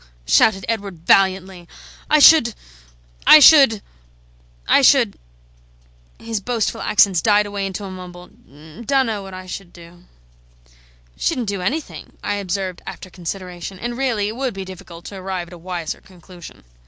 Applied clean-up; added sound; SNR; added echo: none; none; none; none.